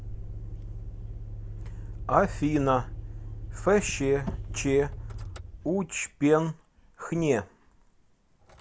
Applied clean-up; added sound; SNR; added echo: none; Motor vehicle (road); 9 dB; none.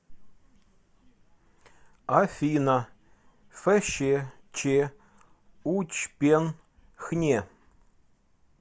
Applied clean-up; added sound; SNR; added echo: none; none; none; none.